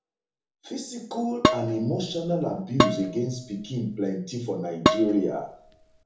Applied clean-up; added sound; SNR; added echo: none; Dishes, pots, and pans; -1 dB; reverberation time 0.8 s.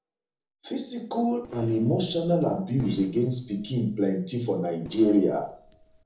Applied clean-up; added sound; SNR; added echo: neural separator model SepFormer DNS4.